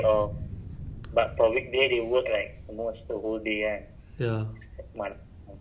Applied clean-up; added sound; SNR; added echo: none; Thunder; 14 dB; none.